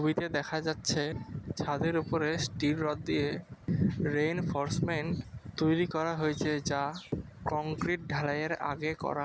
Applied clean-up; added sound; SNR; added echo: none; none; none; none.